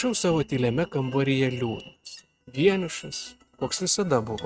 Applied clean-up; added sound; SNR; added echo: neural mask model RNNoise.